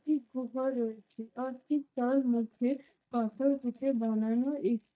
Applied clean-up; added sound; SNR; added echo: neural mask model DeepFilterNet 3.